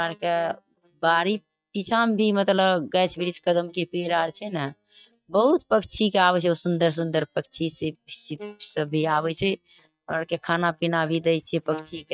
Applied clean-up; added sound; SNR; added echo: neural mask model DeepFilterNet 3.